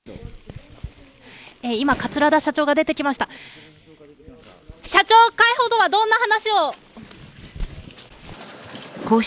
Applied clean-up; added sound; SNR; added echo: none; Fireworks; 20 dB; none.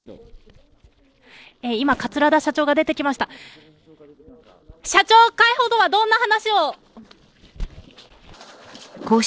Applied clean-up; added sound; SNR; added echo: neural separator model SepFormer DNS4.